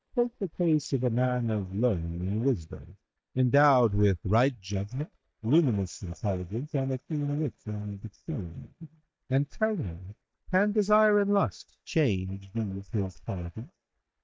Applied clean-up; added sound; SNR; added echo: neural mask model DeepFilterNet 3.